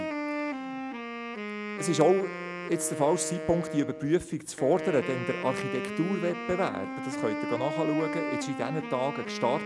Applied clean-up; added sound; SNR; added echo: none; Wind instrument, woodwind instrument; 5 dB; none.